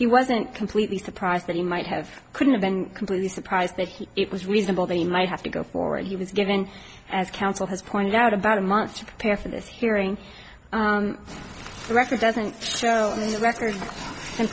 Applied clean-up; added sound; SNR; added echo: none; none; none; none.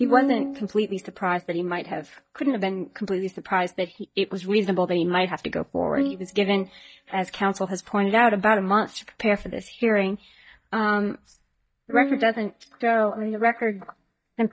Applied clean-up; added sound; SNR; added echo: neural mask model DeepFilterNet 3.